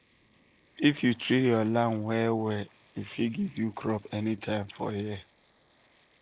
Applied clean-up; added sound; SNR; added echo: neural mask model Resemble Enhance denoiser.